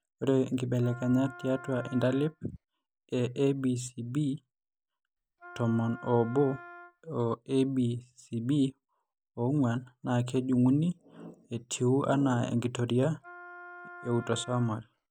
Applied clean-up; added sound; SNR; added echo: none; Wind instrument, woodwind instrument; 17 dB; none.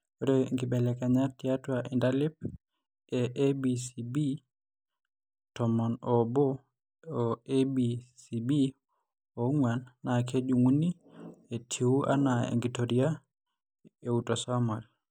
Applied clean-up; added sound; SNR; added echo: none; none; none; none.